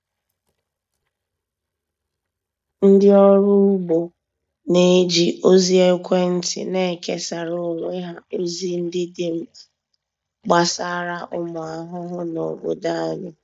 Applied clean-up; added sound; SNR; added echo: neural mask model DeepFilterNet 3.